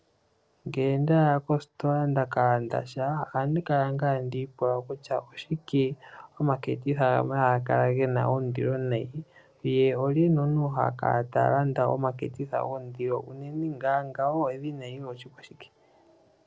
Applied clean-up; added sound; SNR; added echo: none; none; none; none.